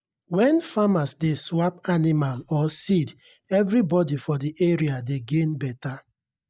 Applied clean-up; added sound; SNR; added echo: neural mask model DeepFilterNet 3.